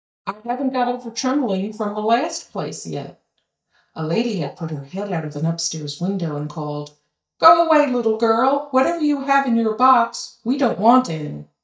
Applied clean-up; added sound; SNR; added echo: neural mask model DeepFilterNet 3.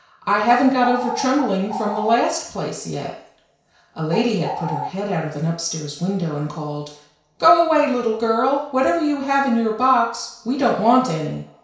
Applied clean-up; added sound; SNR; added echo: none; Bird; 8 dB; reverberation time 0.6 s.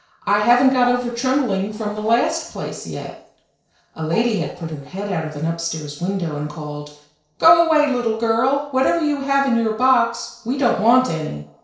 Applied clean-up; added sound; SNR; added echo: neural separator model SepFormer DNS4.